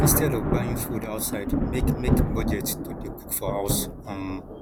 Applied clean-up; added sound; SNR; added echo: none; Thunder; -3 dB; none.